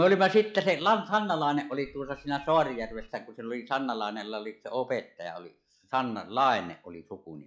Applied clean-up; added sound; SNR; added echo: classical method log-MMSE.